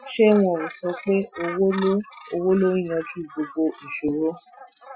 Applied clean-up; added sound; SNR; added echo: classical method Wiener filter.